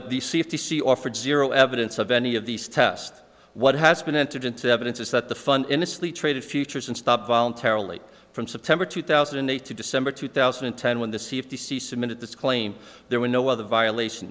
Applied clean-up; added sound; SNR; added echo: none; none; none; none.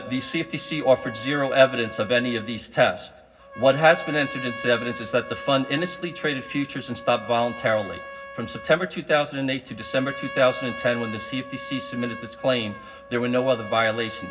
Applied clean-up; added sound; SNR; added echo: none; Trumpet; 14 dB; reverberation time 0.4 s.